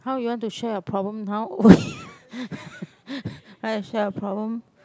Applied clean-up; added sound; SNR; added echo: none; none; none; none.